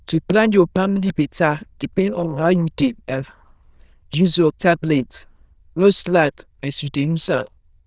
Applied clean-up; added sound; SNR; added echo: neural diffusion model UNIVERSE++.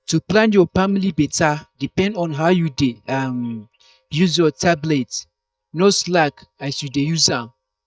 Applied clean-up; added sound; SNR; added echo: neural mask model DeepFilterNet 3.